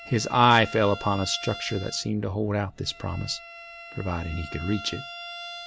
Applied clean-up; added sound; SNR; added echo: none; Bowed string instrument; 14 dB; none.